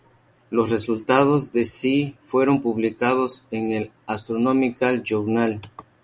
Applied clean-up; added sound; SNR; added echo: none; none; none; none.